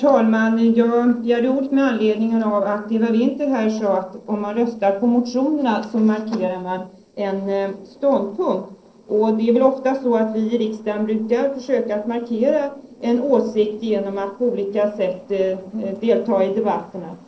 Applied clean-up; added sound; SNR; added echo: neural separator model SepFormer DNS4.